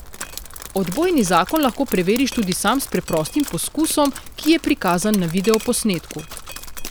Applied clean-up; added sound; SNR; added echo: none; Drip; 13 dB; none.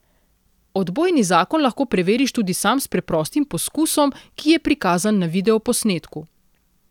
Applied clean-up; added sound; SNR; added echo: none; none; none; none.